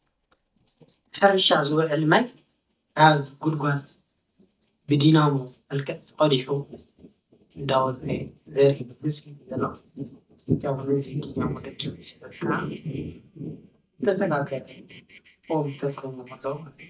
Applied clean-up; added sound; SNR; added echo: neural mask model DeepFilterNet 3.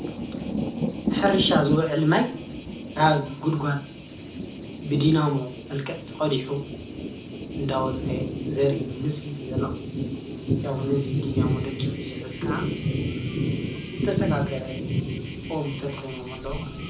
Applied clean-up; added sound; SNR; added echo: none; Thunder; 2 dB; reverberation time 0.3 s.